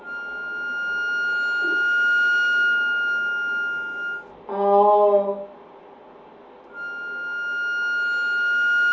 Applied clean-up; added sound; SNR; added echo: none; Wind instrument, woodwind instrument; -3 dB; reverberation time 0.5 s.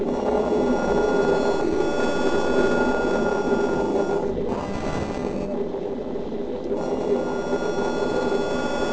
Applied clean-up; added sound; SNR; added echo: neural separator model SepFormer DNS4.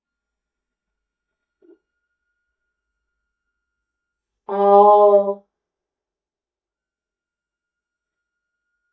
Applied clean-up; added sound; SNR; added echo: neural mask model DeepFilterNet 3.